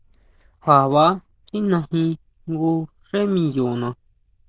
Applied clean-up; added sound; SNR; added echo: neural diffusion model UNIVERSE++.